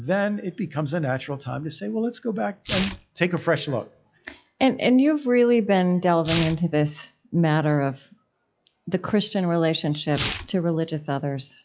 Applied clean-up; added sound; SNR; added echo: classical method log-MMSE.